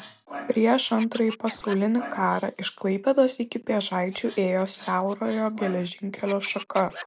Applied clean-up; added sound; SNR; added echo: none; Scratching (performance technique); 17 dB; none.